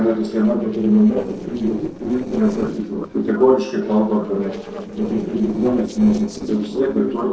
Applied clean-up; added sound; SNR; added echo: neural separator model SepFormer DNS4.